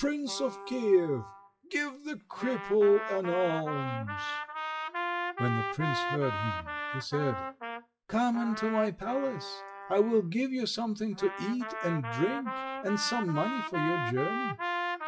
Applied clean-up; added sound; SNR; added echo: classical method WPE with log-MMSE.